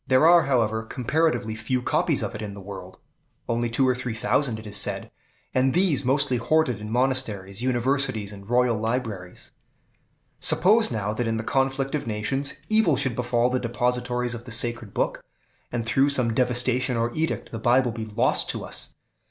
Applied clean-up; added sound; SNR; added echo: none; none; none; none.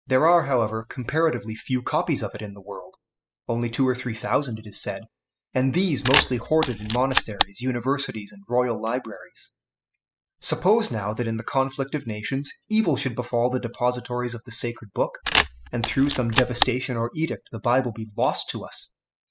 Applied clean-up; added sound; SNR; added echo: classical method spectral subtraction.